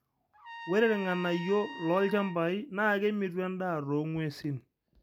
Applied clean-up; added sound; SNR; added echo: none; Trumpet; 14 dB; none.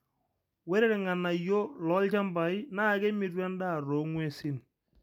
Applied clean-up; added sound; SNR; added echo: none; none; none; none.